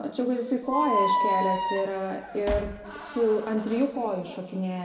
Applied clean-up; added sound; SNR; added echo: none; Squeak; 2 dB; reverberation time 1.6 s.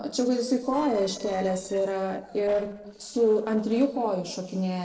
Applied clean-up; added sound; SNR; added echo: neural separator model SepFormer DNS4.